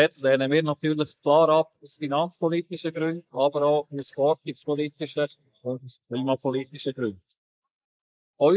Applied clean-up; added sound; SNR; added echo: neural mask model Resemble Enhance denoiser.